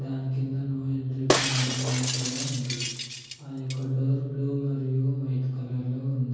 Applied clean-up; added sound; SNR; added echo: none; Shatter; 3 dB; reverberation time 1.3 s.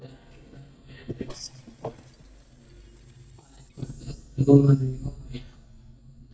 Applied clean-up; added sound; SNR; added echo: neural mask model DeepFilterNet 3.